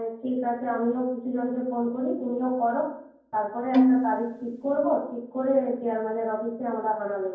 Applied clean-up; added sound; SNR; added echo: none; Bowed string instrument; -4 dB; reverberation time 0.9 s.